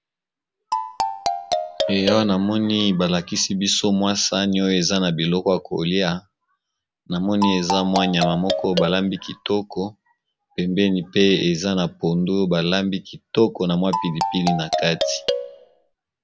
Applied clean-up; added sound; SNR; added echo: none; Marimba, xylophone; 4 dB; none.